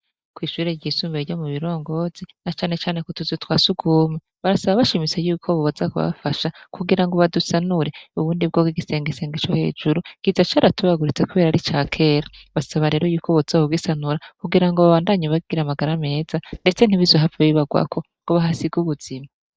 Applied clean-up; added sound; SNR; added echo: neural mask model DeepFilterNet 3.